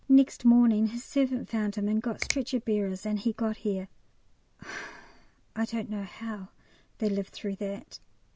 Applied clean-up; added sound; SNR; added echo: none; Finger snapping; 11 dB; none.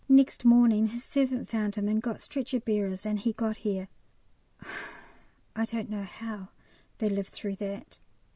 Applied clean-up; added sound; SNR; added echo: none; none; none; none.